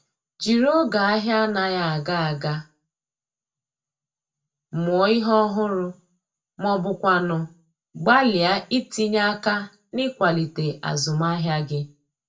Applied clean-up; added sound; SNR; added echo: none; none; none; reverberation time 0.2 s.